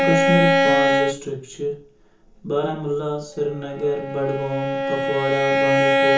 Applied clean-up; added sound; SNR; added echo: none; Bowed string instrument; -4 dB; reverberation time 0.6 s.